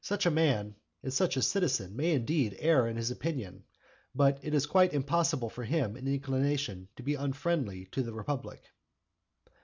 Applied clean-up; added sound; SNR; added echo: none; none; none; none.